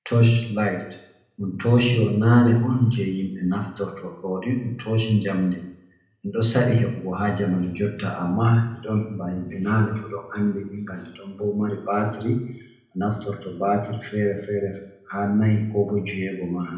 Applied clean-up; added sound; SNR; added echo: none; none; none; reverberation time 0.7 s.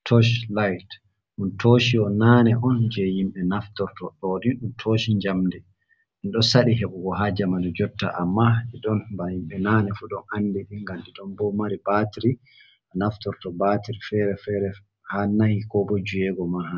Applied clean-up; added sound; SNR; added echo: none; none; none; none.